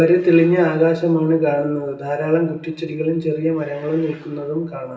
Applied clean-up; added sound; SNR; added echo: none; none; none; reverberation time 0.7 s.